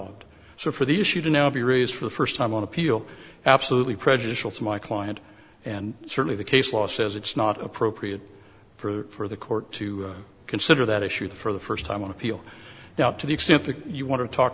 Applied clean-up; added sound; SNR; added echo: none; none; none; none.